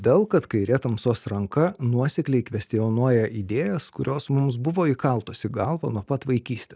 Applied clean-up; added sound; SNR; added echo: none; none; none; none.